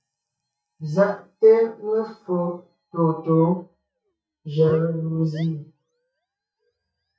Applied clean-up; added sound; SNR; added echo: neural mask model DeepFilterNet 3.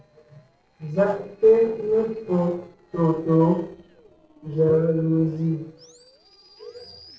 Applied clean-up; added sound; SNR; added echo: neural separator model SepFormer DNS4.